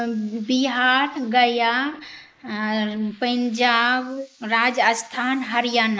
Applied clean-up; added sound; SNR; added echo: neural mask model Resemble Enhance denoiser.